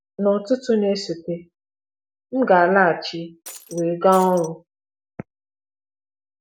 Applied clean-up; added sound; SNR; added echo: none; Shatter; 17 dB; none.